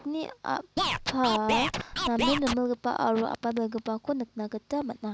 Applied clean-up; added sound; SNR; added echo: none; Scratching (performance technique); 1 dB; none.